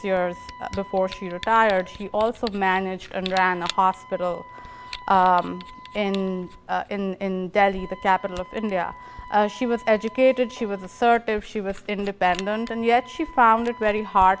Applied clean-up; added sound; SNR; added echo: none; Camera + Wind instrument, woodwind instrument; 17 dB; none.